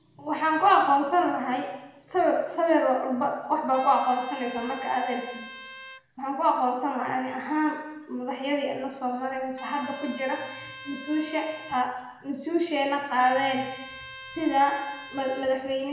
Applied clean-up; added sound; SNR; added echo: none; Trumpet; 16 dB; reverberation time 1.0 s.